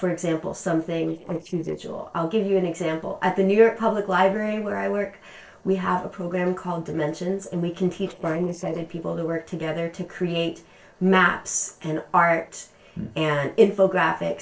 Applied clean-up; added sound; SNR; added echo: neural separator model SepFormer DNS4.